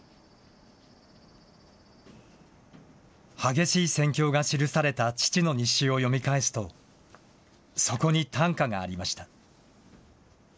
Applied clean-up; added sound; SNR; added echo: none; none; none; none.